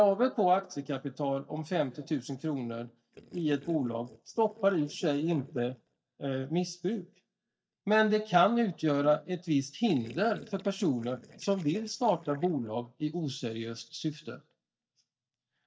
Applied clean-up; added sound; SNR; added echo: neural mask model DeepFilterNet 3.